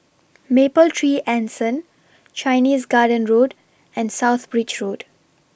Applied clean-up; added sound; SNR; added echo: none; none; none; none.